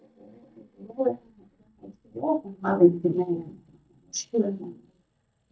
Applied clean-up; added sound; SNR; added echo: neural mask model DeepFilterNet 3.